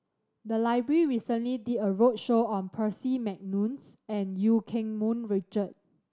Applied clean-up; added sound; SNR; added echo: none; none; none; none.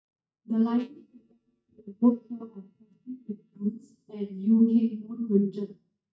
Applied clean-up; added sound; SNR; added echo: neural mask model DeepFilterNet 3.